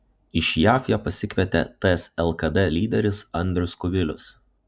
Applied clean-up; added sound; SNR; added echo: none; none; none; none.